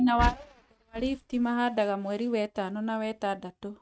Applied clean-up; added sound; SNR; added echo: neural mask model RNNoise.